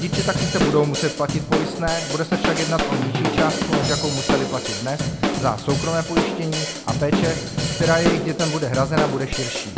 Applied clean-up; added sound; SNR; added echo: none; Drum / Drum kit; -1 dB; none.